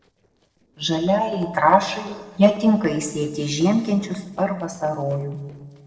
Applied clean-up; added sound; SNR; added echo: neural separator model SepFormer DNS4.